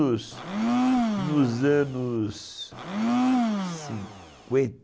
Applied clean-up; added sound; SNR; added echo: none; Domestic sounds, home sounds; -1 dB; none.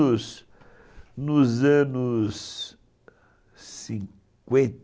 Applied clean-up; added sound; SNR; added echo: none; none; none; none.